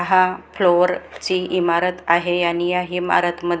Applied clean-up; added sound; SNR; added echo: none; none; none; none.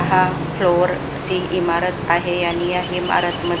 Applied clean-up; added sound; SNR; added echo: none; Acoustic guitar / Strum + Ocean; 6 dB; none.